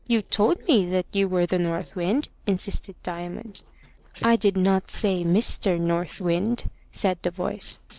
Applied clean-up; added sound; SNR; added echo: neural separator model SepFormer DNS4.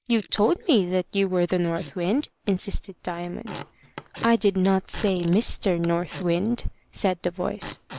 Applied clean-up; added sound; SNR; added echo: neural mask model Resemble Enhance denoiser.